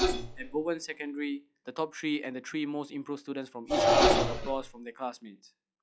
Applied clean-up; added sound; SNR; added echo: classical method log-MMSE.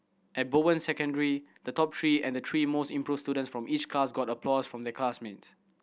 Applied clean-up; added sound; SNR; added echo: none; none; none; none.